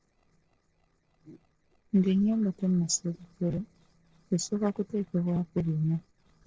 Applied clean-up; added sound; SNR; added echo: neural separator model SepFormer DNS4.